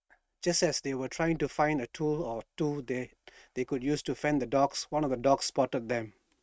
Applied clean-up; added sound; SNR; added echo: neural mask model RNNoise.